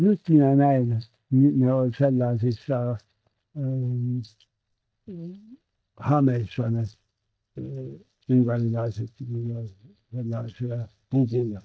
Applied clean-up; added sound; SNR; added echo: neural mask model DeepFilterNet 3.